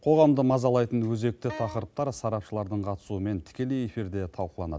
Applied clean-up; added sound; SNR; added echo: none; Wind instrument, woodwind instrument; 16 dB; none.